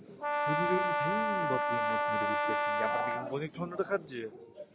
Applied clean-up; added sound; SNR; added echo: none; Brass instrument; -5 dB; none.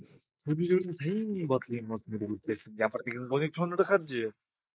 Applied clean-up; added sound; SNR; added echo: neural mask model Resemble Enhance denoiser.